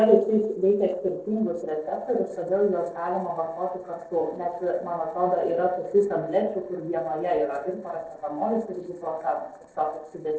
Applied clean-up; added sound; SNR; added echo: neural separator model SepFormer DNS4.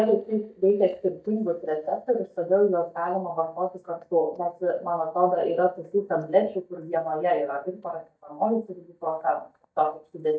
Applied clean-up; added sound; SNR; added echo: neural mask model DeepFilterNet 3.